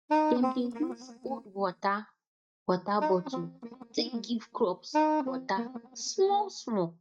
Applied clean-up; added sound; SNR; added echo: neural mask model DeepFilterNet 3.